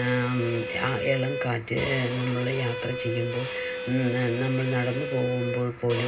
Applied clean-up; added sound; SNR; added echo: none; Bowed string instrument; 6 dB; reverberation time 0.2 s.